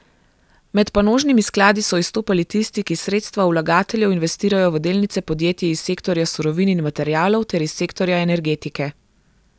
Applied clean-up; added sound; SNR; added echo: none; none; none; none.